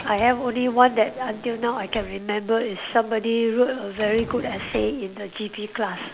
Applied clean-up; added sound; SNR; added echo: none; Sliding door; 18 dB; none.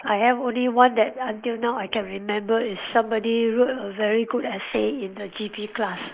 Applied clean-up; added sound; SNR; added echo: neural mask model Resemble Enhance denoiser.